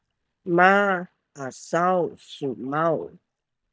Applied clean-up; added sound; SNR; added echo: neural mask model DeepFilterNet 3.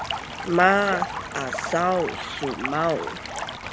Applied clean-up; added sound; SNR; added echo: none; Stream; 7 dB; none.